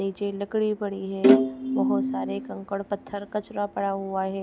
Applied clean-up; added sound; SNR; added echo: none; Bowed string instrument; -5 dB; none.